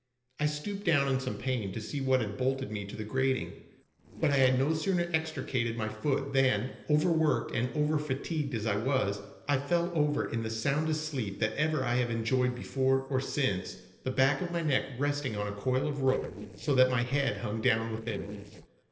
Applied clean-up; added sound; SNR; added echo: neural separator model SepFormer DNS4.